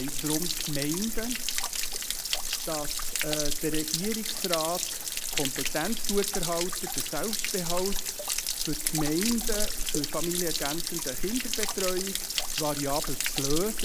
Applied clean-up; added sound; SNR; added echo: none; Stream / Trickle, dribble / Splash, splatter; -3 dB; none.